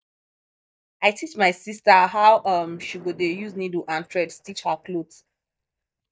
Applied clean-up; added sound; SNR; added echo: neural mask model DeepFilterNet 3.